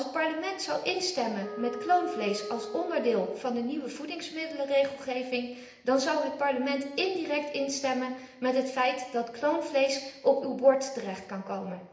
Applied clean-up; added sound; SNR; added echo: none; Wind instrument, woodwind instrument; 11 dB; reverberation time 0.8 s.